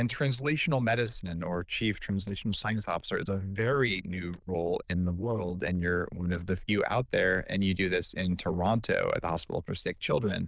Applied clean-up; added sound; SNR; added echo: neural diffusion model UNIVERSE++.